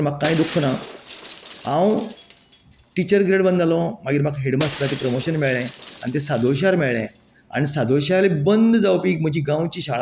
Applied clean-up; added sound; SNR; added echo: none; Shatter; 14 dB; none.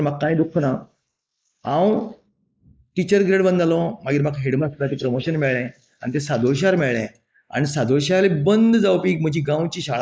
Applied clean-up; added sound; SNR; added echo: neural mask model Resemble Enhance denoiser.